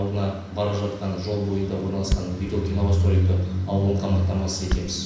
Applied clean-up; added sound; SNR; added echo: none; Thump, thud; 11 dB; reverberation time 0.9 s.